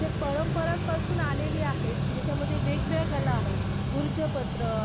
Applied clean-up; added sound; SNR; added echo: none; Mechanical fan; -5 dB; none.